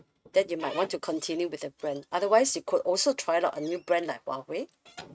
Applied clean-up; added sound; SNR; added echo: neural mask model RNNoise.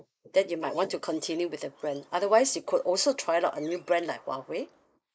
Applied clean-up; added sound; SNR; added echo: neural mask model Resemble Enhance denoiser.